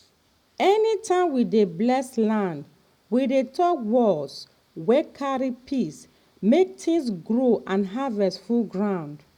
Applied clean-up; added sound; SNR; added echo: none; none; none; none.